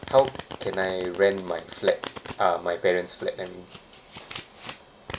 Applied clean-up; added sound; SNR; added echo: none; Domestic sounds, home sounds; 13 dB; none.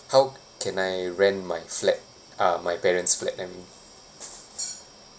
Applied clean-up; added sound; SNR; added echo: none; none; none; none.